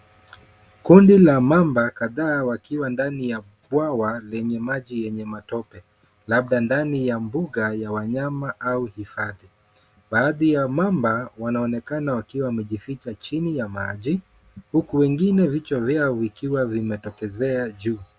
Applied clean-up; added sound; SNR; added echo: none; none; none; none.